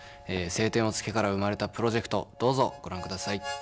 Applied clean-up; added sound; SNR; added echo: none; Harmonica; 15 dB; none.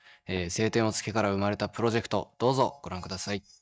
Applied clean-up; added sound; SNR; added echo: neural mask model DeepFilterNet 3.